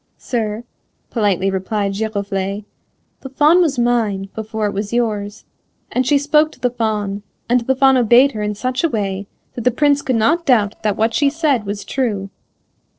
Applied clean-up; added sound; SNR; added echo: neural separator model SepFormer DNS4.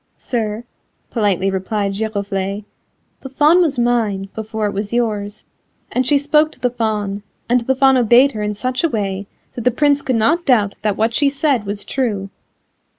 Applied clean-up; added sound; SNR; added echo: neural mask model Resemble Enhance denoiser.